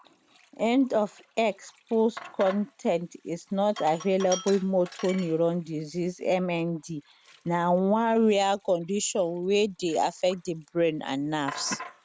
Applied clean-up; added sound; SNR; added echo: none; Sink (filling or washing); 19 dB; none.